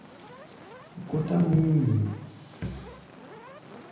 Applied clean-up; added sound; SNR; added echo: none; Fire; 18 dB; reverberation time 0.9 s.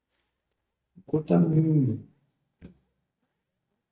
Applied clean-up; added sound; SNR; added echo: neural mask model DeepFilterNet 3.